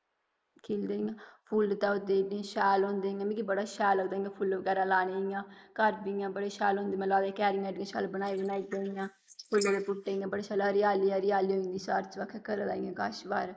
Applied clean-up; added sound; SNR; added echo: neural mask model Resemble Enhance denoiser.